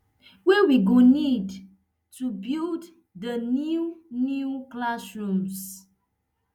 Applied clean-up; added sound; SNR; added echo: none; none; none; none.